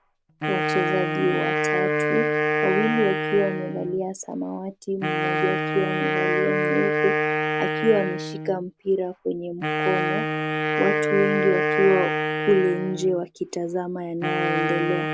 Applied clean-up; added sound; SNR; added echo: none; Wind instrument, woodwind instrument; -1 dB; none.